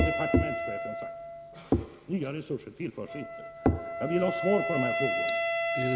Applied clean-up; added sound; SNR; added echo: none; Wind instrument, woodwind instrument; 2 dB; none.